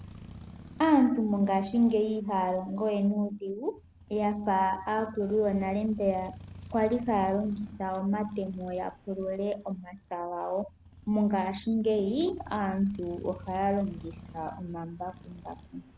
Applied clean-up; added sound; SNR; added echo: none; Motorcycle; 19 dB; none.